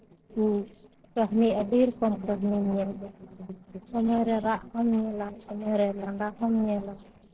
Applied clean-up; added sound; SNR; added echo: neural separator model SepFormer DNS4.